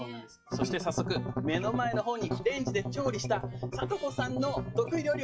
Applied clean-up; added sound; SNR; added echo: classical method WPE with log-MMSE.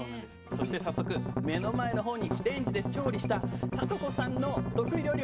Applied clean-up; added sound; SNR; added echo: none; Strum; -1 dB; reverberation time 1.2 s.